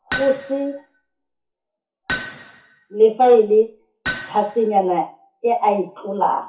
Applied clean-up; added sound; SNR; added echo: classical method WPE with log-MMSE.